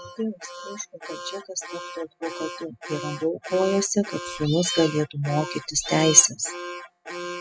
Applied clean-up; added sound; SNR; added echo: classical method spectral subtraction.